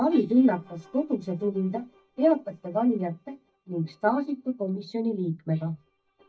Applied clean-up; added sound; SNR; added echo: neural mask model DeepFilterNet 3.